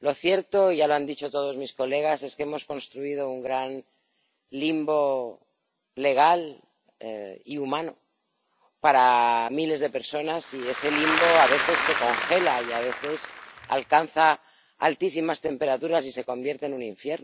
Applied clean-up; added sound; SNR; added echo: none; Applause / Crowd; 2 dB; none.